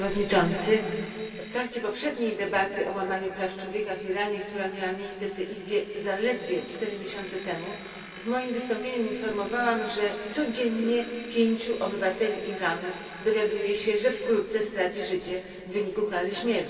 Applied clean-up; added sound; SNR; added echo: none; Alarm; 17 dB; reverberation time 2.5 s.